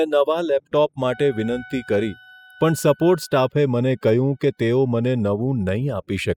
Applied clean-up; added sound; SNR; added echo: classical method spectral subtraction.